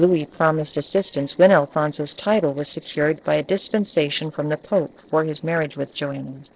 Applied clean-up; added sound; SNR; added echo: neural separator model SepFormer DNS4.